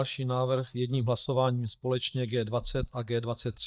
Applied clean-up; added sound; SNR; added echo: neural mask model DeepFilterNet 3.